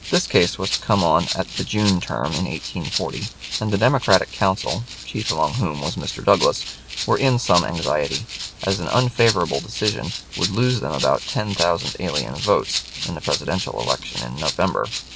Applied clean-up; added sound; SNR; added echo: none; Rattle (instrument); 8 dB; none.